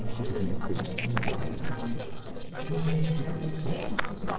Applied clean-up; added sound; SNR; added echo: neural separator model SepFormer DNS4.